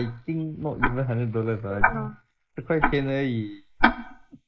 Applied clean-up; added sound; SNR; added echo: neural mask model Resemble Enhance denoiser.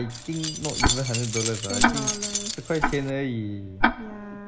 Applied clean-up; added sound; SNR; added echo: none; Keys jangling + Tick-tock; -3 dB; none.